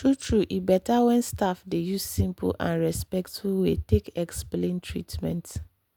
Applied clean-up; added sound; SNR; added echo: none; none; none; none.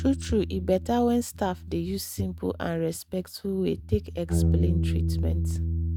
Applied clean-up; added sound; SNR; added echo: neural mask model RNNoise.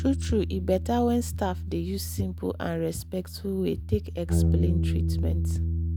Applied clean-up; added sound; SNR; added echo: none; Bass guitar; -1 dB; none.